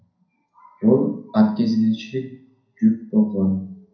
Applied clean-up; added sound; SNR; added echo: none; none; none; reverberation time 0.4 s.